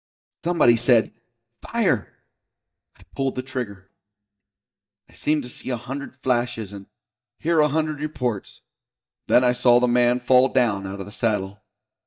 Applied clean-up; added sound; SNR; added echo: neural mask model DeepFilterNet 3.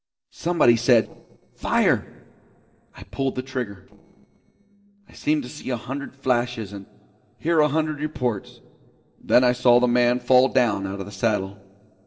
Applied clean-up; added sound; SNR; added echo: neural separator model SepFormer DNS4.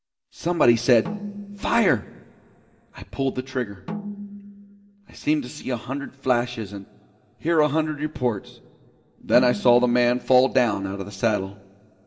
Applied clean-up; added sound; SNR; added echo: none; Snare drum; 13 dB; reverberation time 1.1 s.